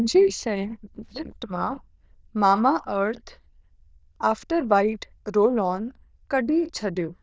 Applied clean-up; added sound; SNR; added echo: neural diffusion model UNIVERSE++.